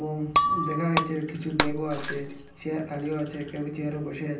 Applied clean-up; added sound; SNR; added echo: none; Shatter; 0 dB; reverberation time 0.6 s.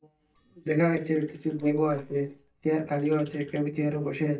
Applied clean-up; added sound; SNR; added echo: neural mask model DeepFilterNet 3.